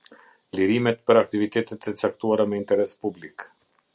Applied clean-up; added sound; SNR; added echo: none; none; none; none.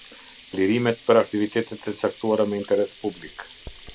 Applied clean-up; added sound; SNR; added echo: none; Sink (filling or washing); 14 dB; none.